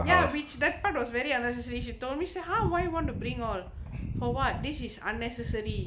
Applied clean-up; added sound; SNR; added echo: none; none; none; none.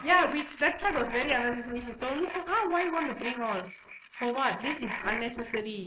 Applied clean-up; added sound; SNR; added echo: neural mask model Resemble Enhance denoiser.